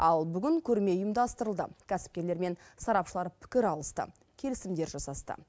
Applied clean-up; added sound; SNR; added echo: none; none; none; none.